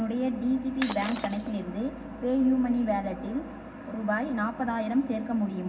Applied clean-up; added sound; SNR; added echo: none; Shatter; 11 dB; reverberation time 0.4 s.